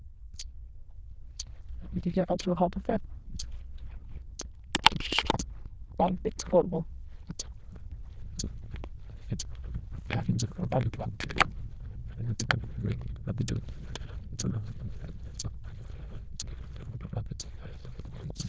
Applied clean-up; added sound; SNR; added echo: neural diffusion model UNIVERSE++.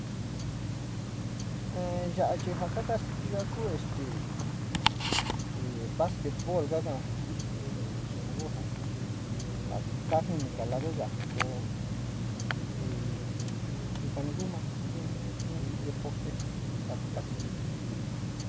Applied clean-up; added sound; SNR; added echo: none; Tick-tock; -5 dB; none.